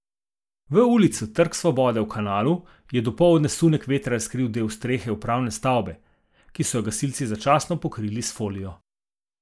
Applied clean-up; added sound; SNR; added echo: neural mask model Resemble Enhance denoiser.